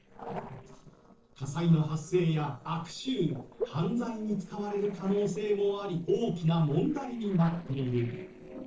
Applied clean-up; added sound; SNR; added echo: neural separator model SepFormer DNS4.